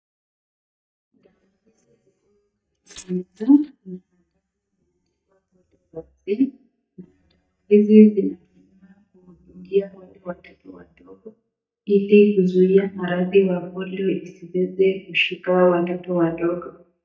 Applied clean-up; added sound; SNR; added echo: neural mask model DeepFilterNet 3.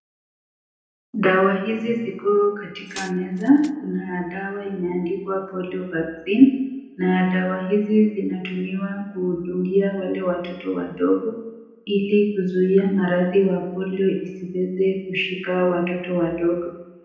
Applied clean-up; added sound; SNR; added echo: none; Glass; 20 dB; reverberation time 0.9 s.